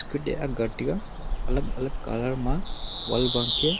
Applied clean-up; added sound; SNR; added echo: none; Bird vocalization, bird call, bird song; 0 dB; none.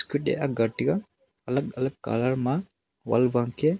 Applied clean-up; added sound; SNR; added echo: none; none; none; none.